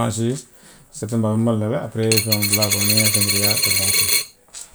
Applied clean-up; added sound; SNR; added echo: none; Coin (dropping); -4 dB; none.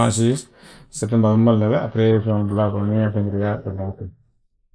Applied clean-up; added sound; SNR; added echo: neural mask model Resemble Enhance denoiser.